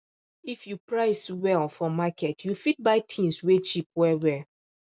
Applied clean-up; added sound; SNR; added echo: none; none; none; none.